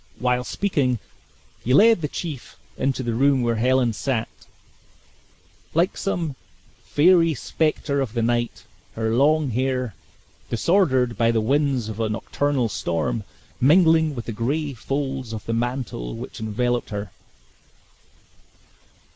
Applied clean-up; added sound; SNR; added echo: none; none; none; none.